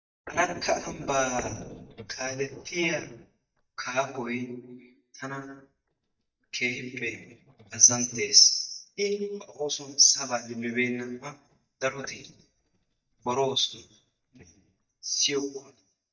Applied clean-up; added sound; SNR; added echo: neural mask model DeepFilterNet 3.